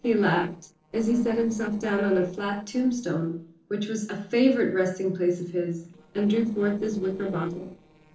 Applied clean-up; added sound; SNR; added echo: neural separator model SepFormer DNS4.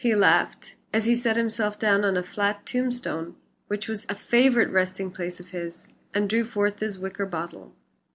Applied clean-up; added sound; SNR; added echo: none; none; none; none.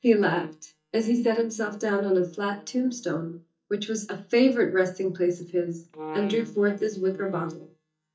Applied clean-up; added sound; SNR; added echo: neural mask model DeepFilterNet 3.